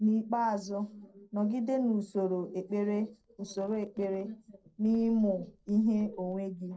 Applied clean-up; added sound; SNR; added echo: neural separator model SepFormer DNS4.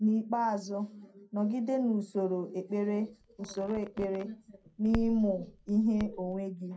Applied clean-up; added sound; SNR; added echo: none; Crackle; 13 dB; reverberation time 0.2 s.